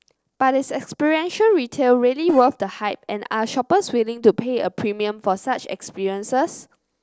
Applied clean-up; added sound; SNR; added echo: neural separator model SepFormer DNS4.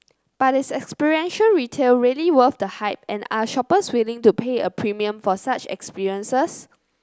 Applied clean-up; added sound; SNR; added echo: none; none; none; none.